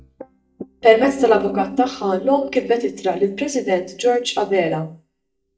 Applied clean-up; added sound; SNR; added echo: neural mask model DeepFilterNet 3.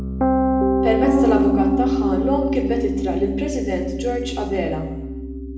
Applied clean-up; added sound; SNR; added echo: none; Piano; -5 dB; reverberation time 1.0 s.